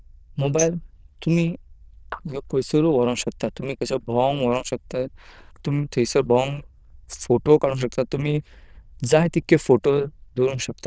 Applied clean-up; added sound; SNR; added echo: neural diffusion model UNIVERSE++.